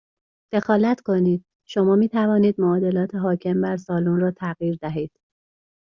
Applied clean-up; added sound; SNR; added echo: none; none; none; none.